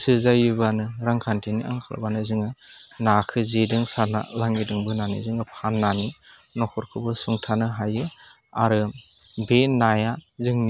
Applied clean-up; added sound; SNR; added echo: none; none; none; none.